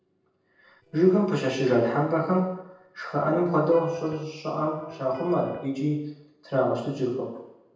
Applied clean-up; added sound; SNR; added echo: neural separator model SepFormer DNS4.